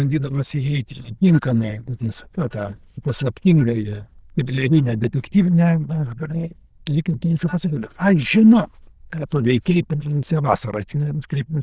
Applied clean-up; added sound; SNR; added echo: neural diffusion model UNIVERSE++.